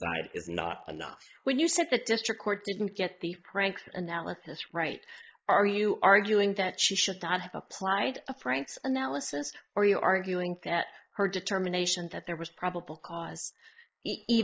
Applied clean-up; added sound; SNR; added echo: neural mask model Resemble Enhance denoiser.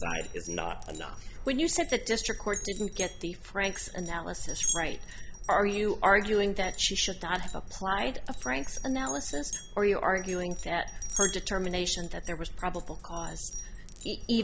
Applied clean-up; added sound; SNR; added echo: none; Glass; 9 dB; none.